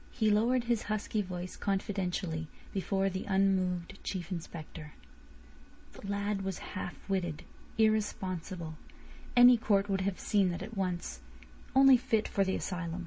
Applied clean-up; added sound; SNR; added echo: none; none; none; none.